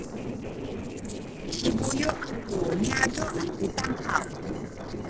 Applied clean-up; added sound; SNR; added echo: neural separator model SepFormer DNS4.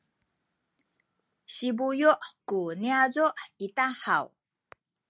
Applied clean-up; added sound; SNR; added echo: none; none; none; none.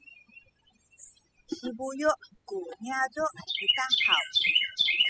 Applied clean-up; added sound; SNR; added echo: classical method spectral subtraction.